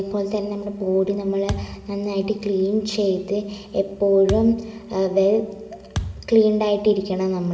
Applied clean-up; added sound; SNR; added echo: none; Thump, thud; 11 dB; reverberation time 2.7 s.